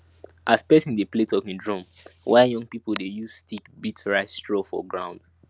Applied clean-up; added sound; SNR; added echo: none; none; none; none.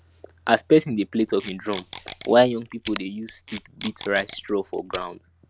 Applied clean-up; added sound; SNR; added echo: none; Packing tape, duct tape; 17 dB; none.